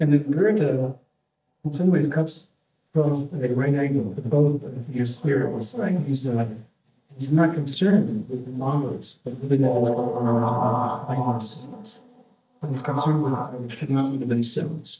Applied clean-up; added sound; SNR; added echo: neural mask model DeepFilterNet 3.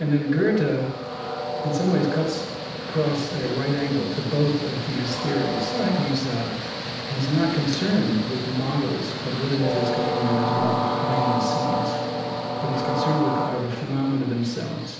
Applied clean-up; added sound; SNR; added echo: none; Train; 3 dB; reverberation time 0.7 s.